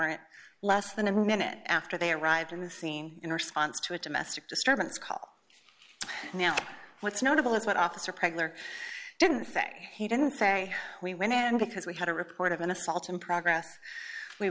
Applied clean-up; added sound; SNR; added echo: none; none; none; none.